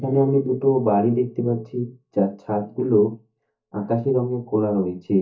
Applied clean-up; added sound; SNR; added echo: neural mask model DeepFilterNet 3.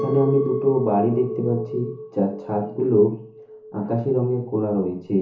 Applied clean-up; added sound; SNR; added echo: none; Chink, clink; 11 dB; reverberation time 0.8 s.